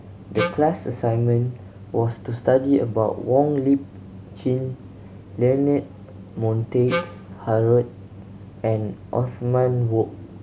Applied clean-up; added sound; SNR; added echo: none; Wind instrument, woodwind instrument; 5 dB; none.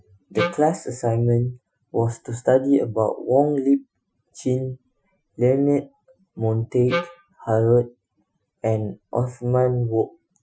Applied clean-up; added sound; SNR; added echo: classical method Wiener filter.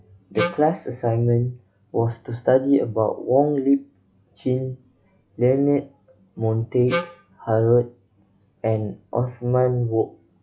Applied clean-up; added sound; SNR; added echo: classical method log-MMSE.